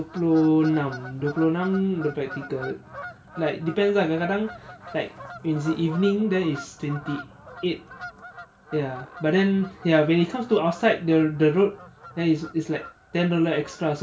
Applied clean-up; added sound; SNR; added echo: none; Bird vocalization, bird call, bird song / Fowl; 17 dB; none.